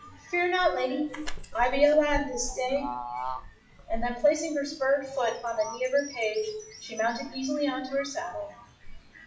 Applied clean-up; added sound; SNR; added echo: classical method WPE with log-MMSE.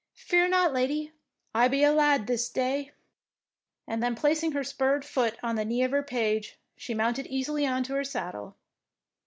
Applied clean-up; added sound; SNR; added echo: none; none; none; none.